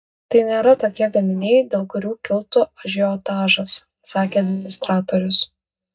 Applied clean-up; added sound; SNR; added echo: neural mask model DeepFilterNet 3.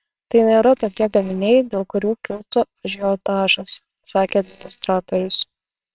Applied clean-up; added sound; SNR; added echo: neural separator model SepFormer WHAMR!.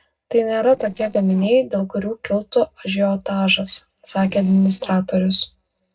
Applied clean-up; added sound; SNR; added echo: neural separator model SepFormer DNS4.